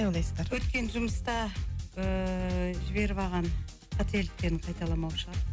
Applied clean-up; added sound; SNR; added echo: none; none; none; none.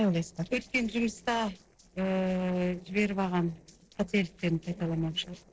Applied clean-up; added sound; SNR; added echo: neural separator model SepFormer DNS4.